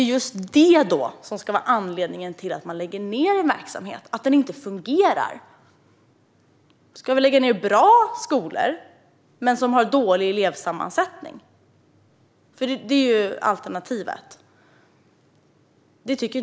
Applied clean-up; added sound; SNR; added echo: none; none; none; none.